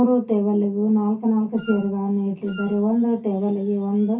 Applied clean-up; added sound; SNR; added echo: none; Wind instrument, woodwind instrument; 19 dB; reverberation time 0.3 s.